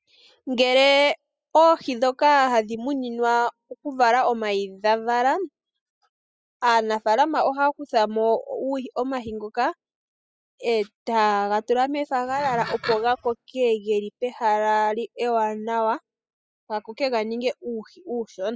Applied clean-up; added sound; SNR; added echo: classical method spectral subtraction.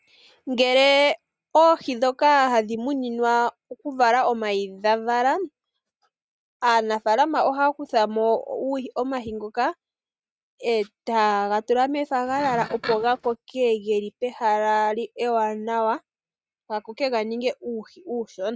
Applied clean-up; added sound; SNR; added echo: neural mask model RNNoise.